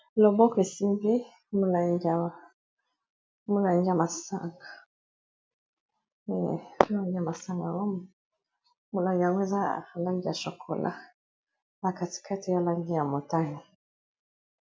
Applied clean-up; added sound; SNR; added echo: none; none; none; none.